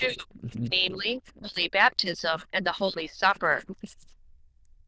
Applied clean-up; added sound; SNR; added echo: neural diffusion model UNIVERSE++.